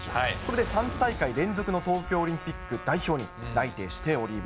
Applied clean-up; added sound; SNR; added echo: none; Trumpet + Fire; 10 dB; none.